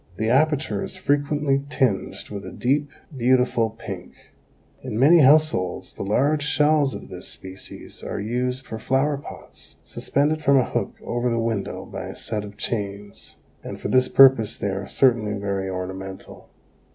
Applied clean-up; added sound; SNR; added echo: none; none; none; none.